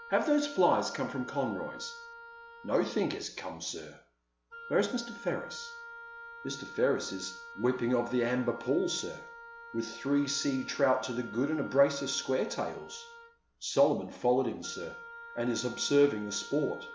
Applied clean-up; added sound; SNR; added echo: none; Wind instrument, woodwind instrument; 15 dB; none.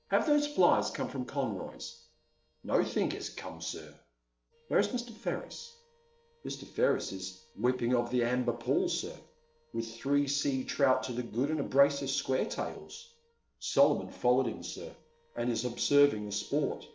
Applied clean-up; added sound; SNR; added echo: neural separator model SepFormer DNS4.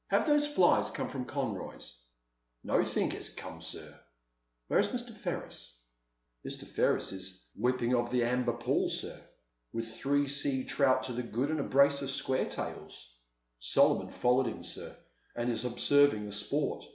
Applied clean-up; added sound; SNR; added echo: none; none; none; none.